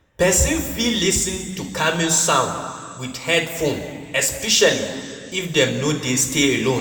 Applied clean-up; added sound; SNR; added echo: none; none; none; reverberation time 2.0 s.